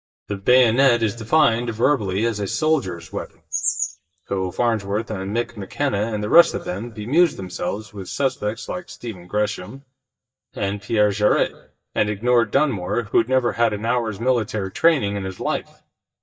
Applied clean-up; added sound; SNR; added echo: neural mask model DeepFilterNet 3.